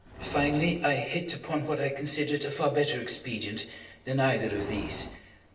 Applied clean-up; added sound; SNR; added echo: none; Livestock, farm animals, working animals; 16 dB; reverberation time 0.8 s.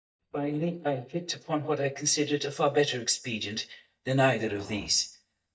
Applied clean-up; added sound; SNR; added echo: neural mask model DeepFilterNet 3.